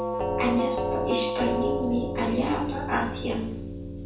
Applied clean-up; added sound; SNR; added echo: none; Doorbell; 0 dB; reverberation time 0.6 s.